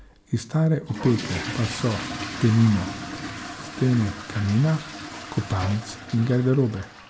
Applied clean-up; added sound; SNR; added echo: none; Fill (with liquid) / Toilet flush; 11 dB; none.